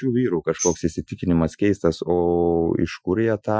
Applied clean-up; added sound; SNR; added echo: classical method Wiener filter.